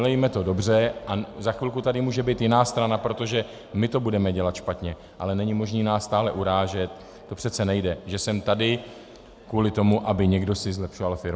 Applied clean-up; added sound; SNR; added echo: none; none; none; none.